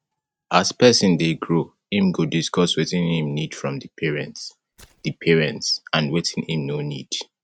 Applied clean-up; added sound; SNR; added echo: neural mask model RNNoise.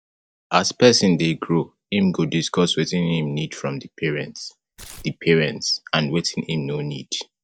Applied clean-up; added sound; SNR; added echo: neural mask model DeepFilterNet 3.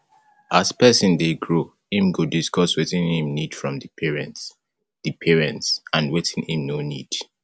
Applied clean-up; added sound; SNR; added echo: none; none; none; none.